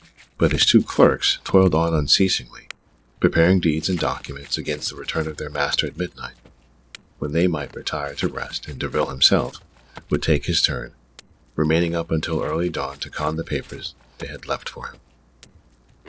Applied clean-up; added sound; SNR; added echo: neural separator model SepFormer DNS4.